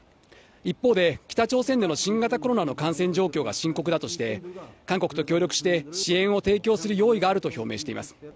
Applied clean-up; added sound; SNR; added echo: none; none; none; none.